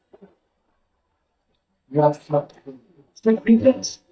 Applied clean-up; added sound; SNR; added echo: neural mask model DeepFilterNet 3.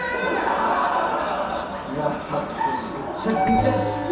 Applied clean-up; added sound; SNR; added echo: none; Bus; 18 dB; reverberation time 0.7 s.